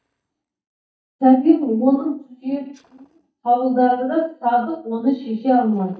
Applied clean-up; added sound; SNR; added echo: neural mask model DeepFilterNet 3.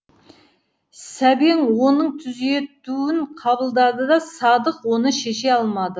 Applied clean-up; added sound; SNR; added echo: none; none; none; none.